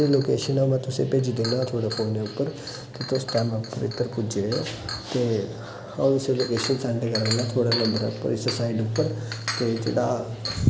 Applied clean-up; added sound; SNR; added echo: none; Chink, clink; 12 dB; none.